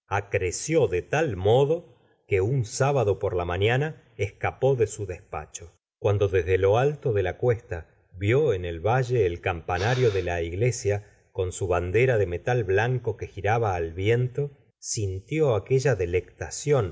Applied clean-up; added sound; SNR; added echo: none; Breathing; 17 dB; none.